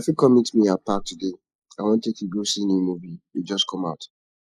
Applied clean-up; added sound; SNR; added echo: neural mask model Resemble Enhance denoiser.